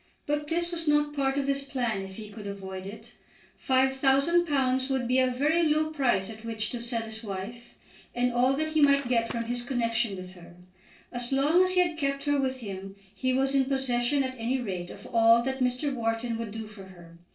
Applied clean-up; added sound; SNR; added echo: neural separator model SepFormer DNS4.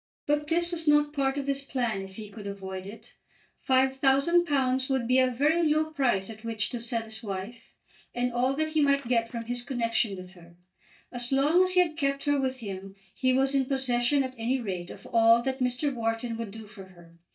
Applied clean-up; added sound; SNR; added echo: neural mask model DeepFilterNet 3.